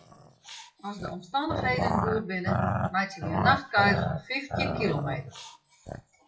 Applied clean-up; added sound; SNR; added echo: classical method WPE with log-MMSE.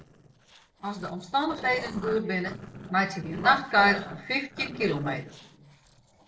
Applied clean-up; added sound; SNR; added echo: neural separator model SepFormer DNS4.